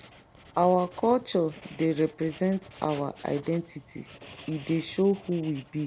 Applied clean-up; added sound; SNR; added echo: none; Writing; 19 dB; none.